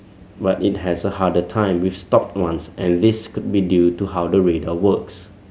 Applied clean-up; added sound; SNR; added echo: none; none; none; none.